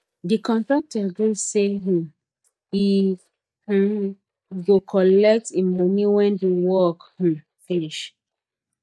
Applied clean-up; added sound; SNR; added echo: neural mask model DeepFilterNet 3.